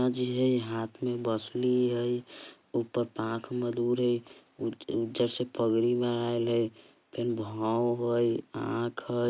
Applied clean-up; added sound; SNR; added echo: none; none; none; none.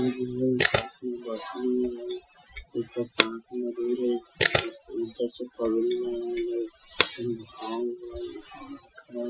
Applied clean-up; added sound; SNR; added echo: classical method Wiener filter.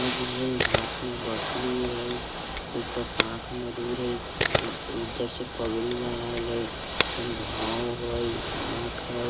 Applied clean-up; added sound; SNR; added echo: none; Camera + Ocean / Boat, Water vehicle; -1 dB; none.